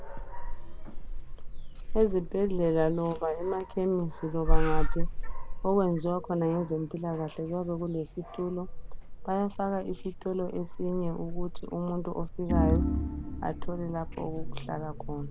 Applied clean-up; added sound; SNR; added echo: none; Organ + Dog; -2 dB; none.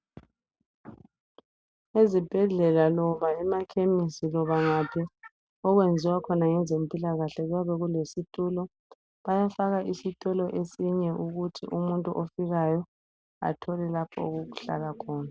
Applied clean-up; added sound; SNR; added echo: none; none; none; none.